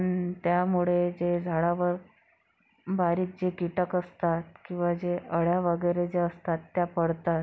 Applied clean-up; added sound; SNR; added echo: none; none; none; none.